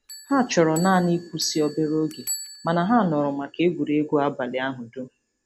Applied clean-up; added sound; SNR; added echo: none; Bell; 17 dB; none.